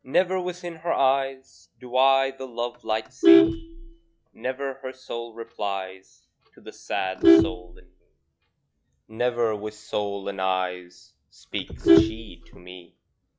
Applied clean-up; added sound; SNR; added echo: classical method log-MMSE.